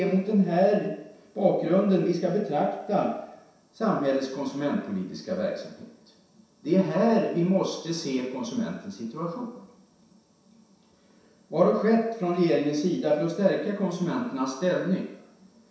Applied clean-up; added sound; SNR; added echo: none; none; none; reverberation time 0.7 s.